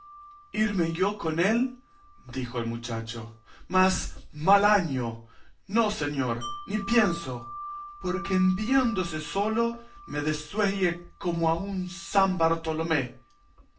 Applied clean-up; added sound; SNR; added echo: none; Wind chime; 18 dB; reverberation time 0.3 s.